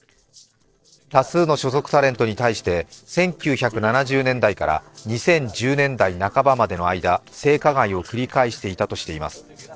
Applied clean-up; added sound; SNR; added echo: neural separator model SepFormer DNS4.